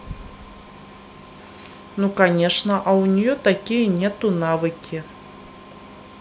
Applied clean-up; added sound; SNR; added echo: none; none; none; none.